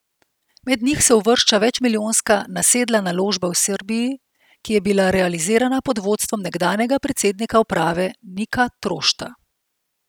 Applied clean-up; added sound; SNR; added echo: none; none; none; none.